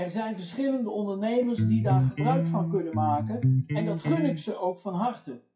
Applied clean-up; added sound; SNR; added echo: classical method WPE with log-MMSE.